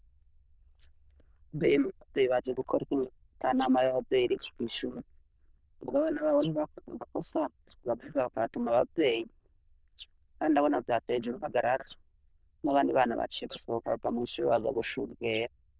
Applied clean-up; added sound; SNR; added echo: neural diffusion model UNIVERSE++.